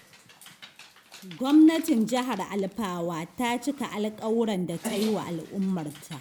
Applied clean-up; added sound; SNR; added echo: none; Dog; 16 dB; none.